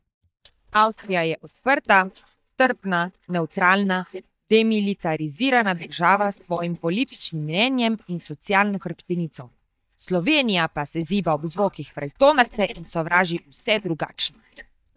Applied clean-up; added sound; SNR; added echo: neural mask model DeepFilterNet 3.